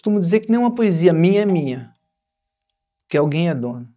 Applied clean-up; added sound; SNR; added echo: neural mask model DeepFilterNet 3.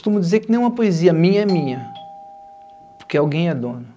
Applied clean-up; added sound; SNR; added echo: none; Doorbell; 19 dB; none.